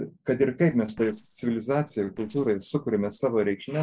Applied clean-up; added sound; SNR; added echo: neural separator model SepFormer DNS4.